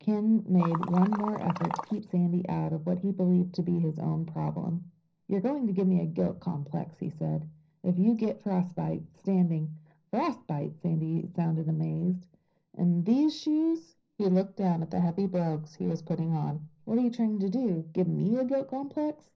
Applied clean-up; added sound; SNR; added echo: none; Liquid; 7 dB; reverberation time 0.5 s.